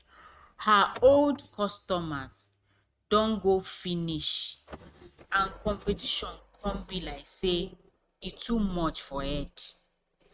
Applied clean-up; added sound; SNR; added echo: neural mask model RNNoise.